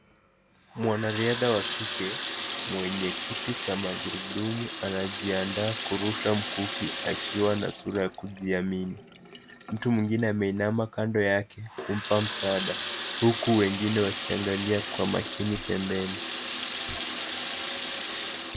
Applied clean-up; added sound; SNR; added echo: none; Water tap, faucet; 0 dB; none.